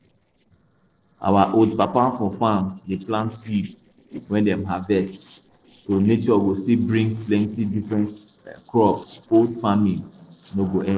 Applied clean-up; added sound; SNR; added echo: neural separator model SepFormer DNS4.